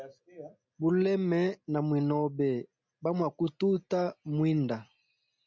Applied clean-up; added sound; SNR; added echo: none; none; none; none.